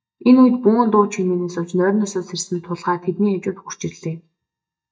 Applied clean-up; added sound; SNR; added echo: neural mask model DeepFilterNet 3.